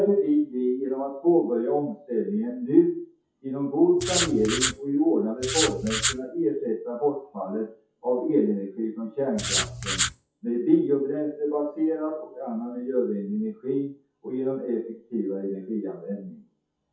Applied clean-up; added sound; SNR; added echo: classical method WPE with log-MMSE.